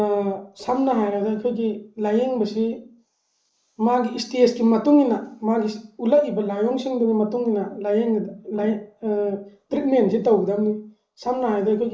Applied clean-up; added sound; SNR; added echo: neural mask model Resemble Enhance denoiser.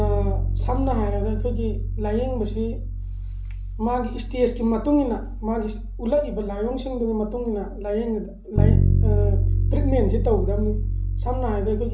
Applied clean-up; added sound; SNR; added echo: none; Bass guitar; -2 dB; none.